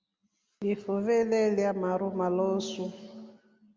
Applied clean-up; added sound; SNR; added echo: none; none; none; none.